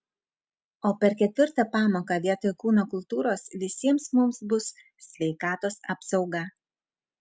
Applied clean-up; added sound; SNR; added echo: none; none; none; none.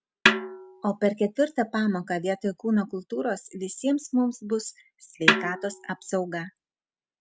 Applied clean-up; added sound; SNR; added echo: none; Snare drum; 0 dB; none.